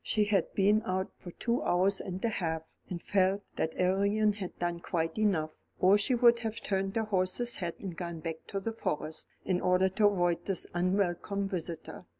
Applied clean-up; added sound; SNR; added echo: none; none; none; none.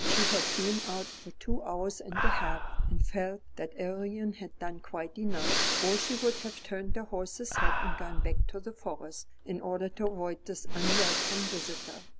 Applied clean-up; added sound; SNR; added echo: none; Breathing; -5 dB; none.